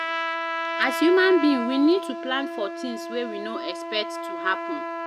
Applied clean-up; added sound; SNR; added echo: none; Trumpet; 5 dB; none.